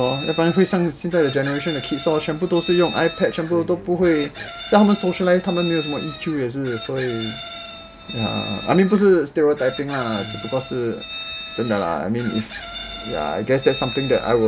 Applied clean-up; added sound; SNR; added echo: none; Chicken, rooster; 13 dB; none.